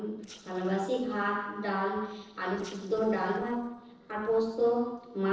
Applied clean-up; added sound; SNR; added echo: neural separator model SepFormer DNS4.